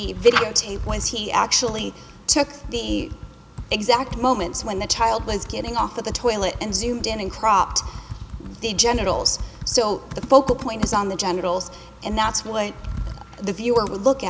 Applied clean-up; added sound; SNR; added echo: none; Computer keyboard; 12 dB; none.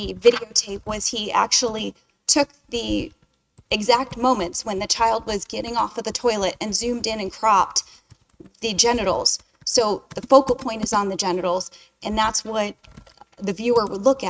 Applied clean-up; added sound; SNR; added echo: neural mask model RNNoise.